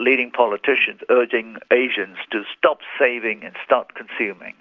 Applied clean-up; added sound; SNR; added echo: none; none; none; none.